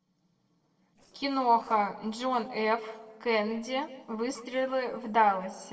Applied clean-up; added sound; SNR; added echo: neural separator model SepFormer DNS4.